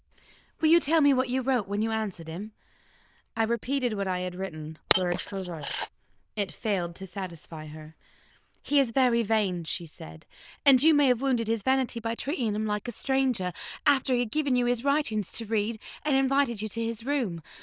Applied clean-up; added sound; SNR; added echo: neural diffusion model UNIVERSE++.